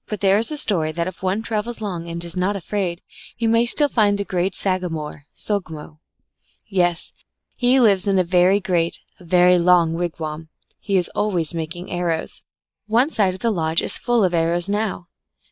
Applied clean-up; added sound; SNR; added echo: neural mask model Resemble Enhance denoiser.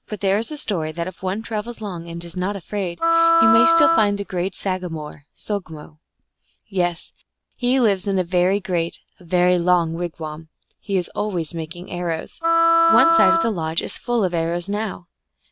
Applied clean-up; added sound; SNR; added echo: none; Wind instrument, woodwind instrument; -3 dB; none.